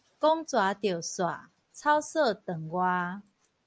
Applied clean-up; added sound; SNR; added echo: none; none; none; none.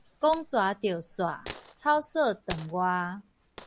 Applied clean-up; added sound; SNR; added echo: none; Coin (dropping); 14 dB; none.